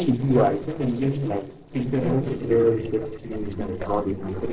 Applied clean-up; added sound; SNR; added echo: neural separator model SepFormer DNS4.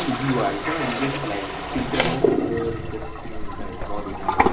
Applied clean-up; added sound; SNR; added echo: none; Toilet flush; -3 dB; reverberation time 0.4 s.